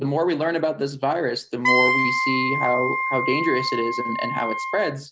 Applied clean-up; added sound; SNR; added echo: none; Wind instrument, woodwind instrument; 0 dB; none.